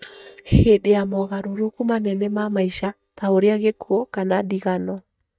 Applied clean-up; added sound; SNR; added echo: neural mask model DeepFilterNet 3.